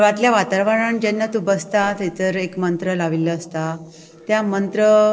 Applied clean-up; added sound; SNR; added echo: neural separator model SepFormer DNS4.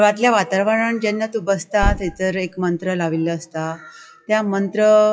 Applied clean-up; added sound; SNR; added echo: classical method WPE with log-MMSE.